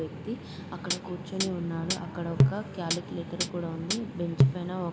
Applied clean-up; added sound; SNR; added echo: none; Hi-hat; -3 dB; none.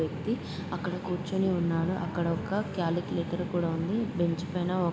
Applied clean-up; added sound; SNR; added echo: none; none; none; none.